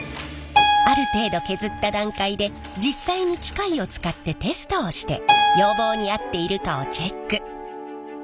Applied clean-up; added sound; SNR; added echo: none; Keyboard (musical); -1 dB; none.